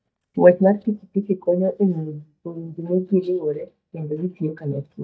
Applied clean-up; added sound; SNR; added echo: neural mask model DeepFilterNet 3.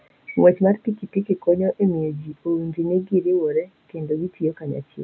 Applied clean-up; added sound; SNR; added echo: none; none; none; none.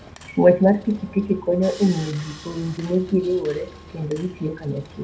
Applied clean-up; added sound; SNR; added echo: none; Sawing; 20 dB; reverberation time 0.7 s.